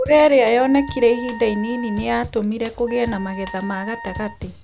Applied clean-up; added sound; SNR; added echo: none; Wind instrument, woodwind instrument + Drum kit; 15 dB; none.